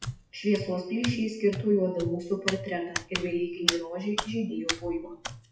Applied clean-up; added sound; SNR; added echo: classical method WPE with log-MMSE.